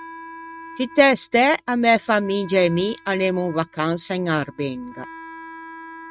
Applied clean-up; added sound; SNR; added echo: neural mask model RNNoise.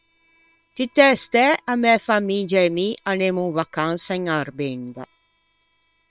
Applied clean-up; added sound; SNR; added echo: neural separator model SepFormer WHAM!.